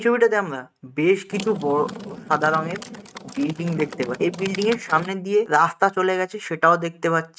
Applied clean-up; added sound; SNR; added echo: neural mask model RNNoise.